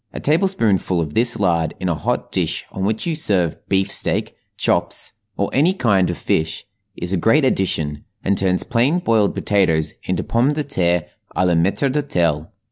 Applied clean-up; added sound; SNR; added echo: none; none; none; none.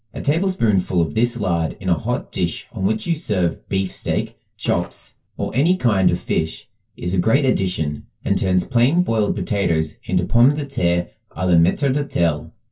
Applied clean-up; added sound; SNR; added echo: none; Fart; 16 dB; reverberation time 0.1 s.